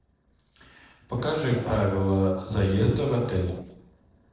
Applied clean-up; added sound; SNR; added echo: neural separator model SepFormer DNS4.